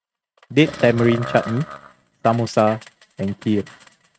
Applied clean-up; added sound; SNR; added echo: neural mask model RNNoise.